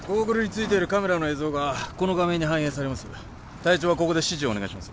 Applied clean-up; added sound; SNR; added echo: none; none; none; none.